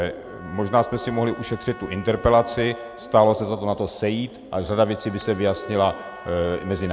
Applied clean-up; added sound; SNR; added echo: none; Bird + Trumpet; 17 dB; none.